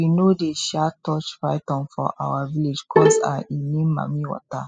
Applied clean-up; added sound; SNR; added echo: classical method spectral subtraction.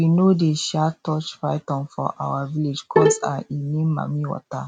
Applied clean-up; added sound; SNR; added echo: neural mask model RNNoise.